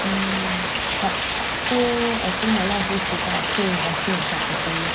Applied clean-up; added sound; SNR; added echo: none; Rain; -3 dB; reverberation time 0.5 s.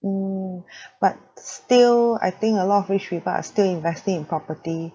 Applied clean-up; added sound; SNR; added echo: none; none; none; none.